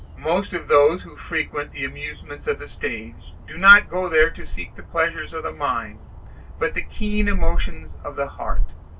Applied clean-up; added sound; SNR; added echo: none; Bird vocalization, bird call, bird song; 19 dB; reverberation time 0.1 s.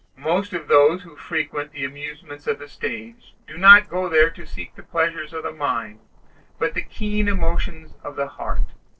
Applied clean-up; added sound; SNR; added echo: neural separator model SepFormer DNS4.